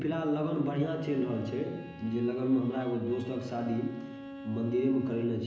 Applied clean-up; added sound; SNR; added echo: none; Bowed string instrument; 15 dB; reverberation time 1.0 s.